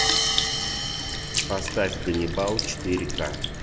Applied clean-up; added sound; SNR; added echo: none; Sink (filling or washing) / Liquid + Hi-hat; -1 dB; none.